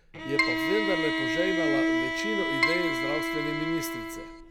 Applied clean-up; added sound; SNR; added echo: none; Keyboard (musical) + Bowed string instrument; -5 dB; none.